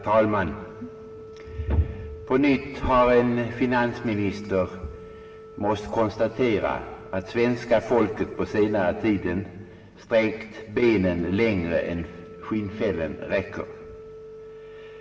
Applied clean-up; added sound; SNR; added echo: none; Organ; 19 dB; reverberation time 2.8 s.